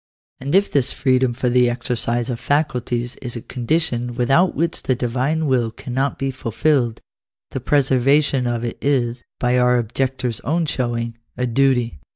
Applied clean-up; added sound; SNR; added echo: neural mask model DeepFilterNet 3.